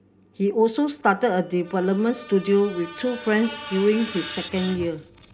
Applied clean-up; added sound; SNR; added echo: none; Screech; 14 dB; reverberation time 0.3 s.